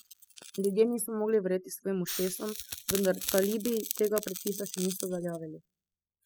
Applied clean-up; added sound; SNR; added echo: classical method spectral subtraction.